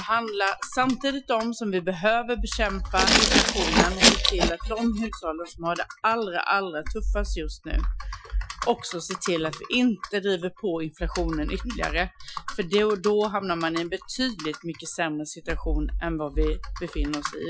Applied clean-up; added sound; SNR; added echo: classical method Wiener filter.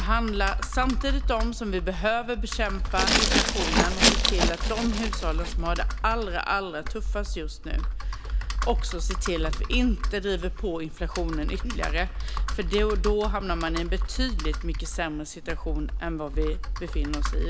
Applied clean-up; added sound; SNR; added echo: none; Glass + Computer keyboard; -3 dB; none.